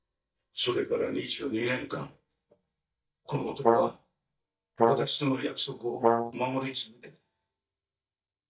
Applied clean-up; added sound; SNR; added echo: neural mask model DeepFilterNet 3.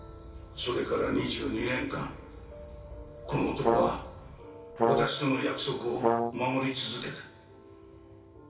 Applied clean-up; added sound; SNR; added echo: none; Brass instrument; -4 dB; reverberation time 0.2 s.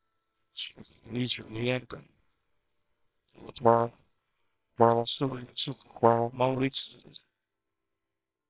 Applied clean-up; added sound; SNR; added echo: neural separator model SepFormer WHAMR!.